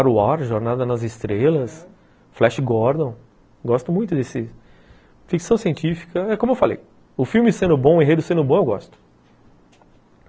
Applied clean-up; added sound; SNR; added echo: none; none; none; none.